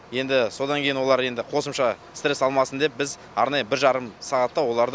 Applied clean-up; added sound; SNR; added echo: none; none; none; none.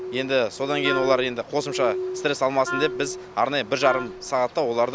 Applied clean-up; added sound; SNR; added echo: none; Glass + Wind instrument, woodwind instrument; 7 dB; none.